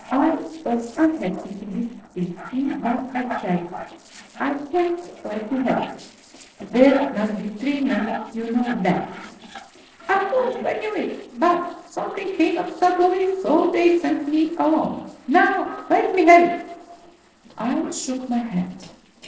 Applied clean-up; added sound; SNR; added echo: neural separator model SepFormer DNS4.